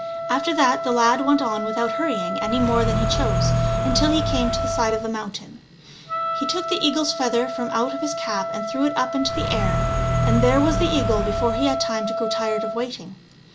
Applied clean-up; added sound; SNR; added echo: none; Wind instrument, woodwind instrument + Car; 0 dB; none.